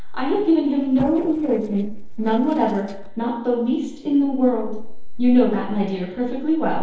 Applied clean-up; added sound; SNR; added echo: neural separator model SepFormer DNS4.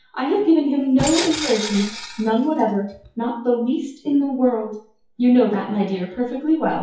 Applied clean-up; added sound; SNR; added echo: classical method WPE with log-MMSE.